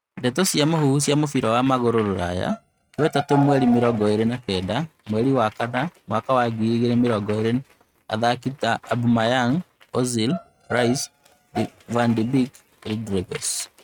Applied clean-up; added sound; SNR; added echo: neural mask model RNNoise.